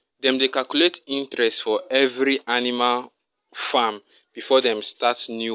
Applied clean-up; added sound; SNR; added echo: none; none; none; none.